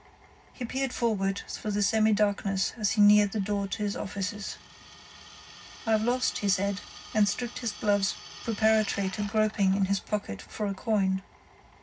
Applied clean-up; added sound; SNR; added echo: none; Drill; 20 dB; reverberation time 0.4 s.